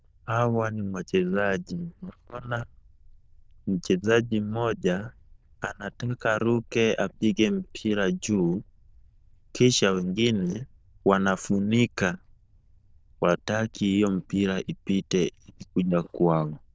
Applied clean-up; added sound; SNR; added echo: neural diffusion model UNIVERSE++.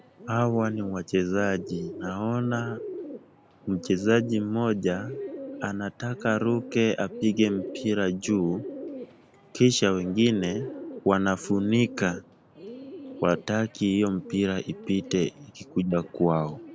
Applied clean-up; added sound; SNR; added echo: none; Bird; 14 dB; none.